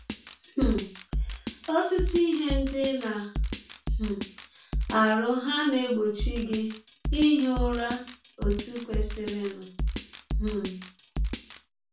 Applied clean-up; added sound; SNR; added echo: none; Drum kit; 4 dB; reverberation time 0.3 s.